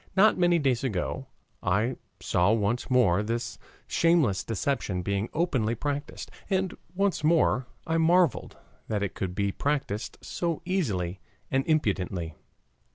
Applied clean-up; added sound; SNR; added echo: none; none; none; none.